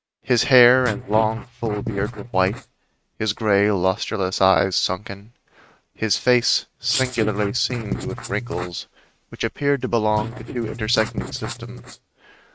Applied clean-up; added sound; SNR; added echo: neural mask model RNNoise.